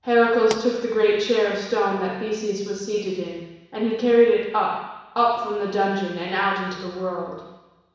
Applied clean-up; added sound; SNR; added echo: none; Explosion; 17 dB; reverberation time 1.1 s.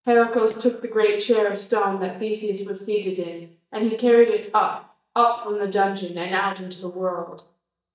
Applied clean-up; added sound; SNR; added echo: neural mask model DeepFilterNet 3.